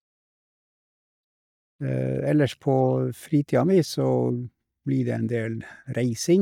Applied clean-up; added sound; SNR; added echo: neural mask model DeepFilterNet 3.